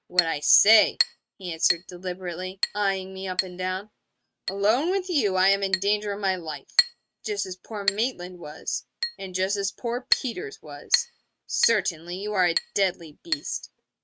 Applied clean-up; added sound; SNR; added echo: neural mask model RNNoise.